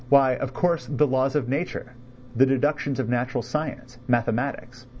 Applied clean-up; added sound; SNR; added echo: none; none; none; none.